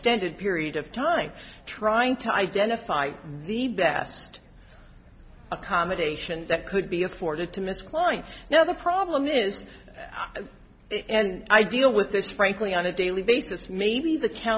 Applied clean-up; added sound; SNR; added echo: none; none; none; none.